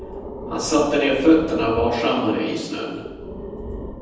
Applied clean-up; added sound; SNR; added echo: none; Breathing; 13 dB; reverberation time 1.1 s.